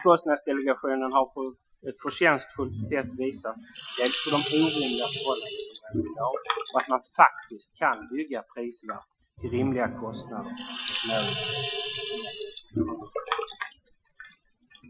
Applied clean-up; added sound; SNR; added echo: classical method Wiener filter.